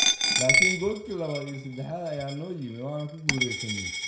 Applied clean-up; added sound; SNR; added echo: none; Coin (dropping); -4 dB; reverberation time 0.4 s.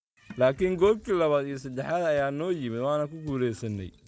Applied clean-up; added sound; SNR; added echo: none; none; none; none.